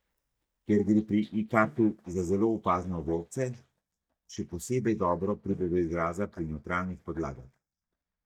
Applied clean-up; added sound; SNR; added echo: neural mask model DeepFilterNet 3.